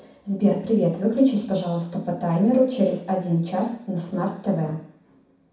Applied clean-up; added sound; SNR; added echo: none; none; none; reverberation time 0.6 s.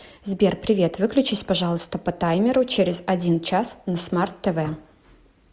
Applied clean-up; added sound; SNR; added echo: none; none; none; none.